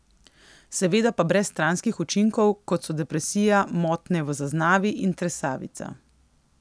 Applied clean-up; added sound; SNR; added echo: none; none; none; none.